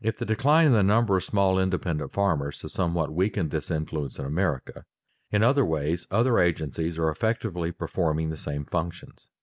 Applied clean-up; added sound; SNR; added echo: none; none; none; none.